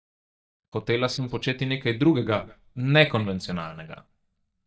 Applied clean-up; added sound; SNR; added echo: neural mask model DeepFilterNet 3.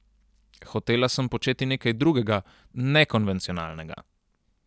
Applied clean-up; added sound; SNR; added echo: none; none; none; none.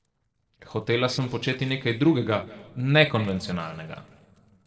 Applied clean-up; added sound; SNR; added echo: neural separator model SepFormer DNS4.